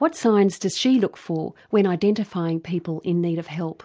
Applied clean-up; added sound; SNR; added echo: none; none; none; none.